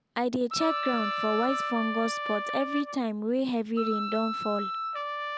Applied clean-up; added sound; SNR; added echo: none; Wind instrument, woodwind instrument + Trumpet; 3 dB; none.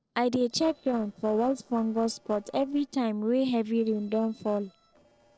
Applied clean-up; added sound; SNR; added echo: neural separator model SepFormer DNS4.